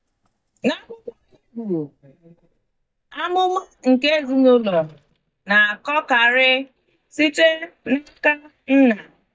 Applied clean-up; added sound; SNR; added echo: neural mask model DeepFilterNet 3.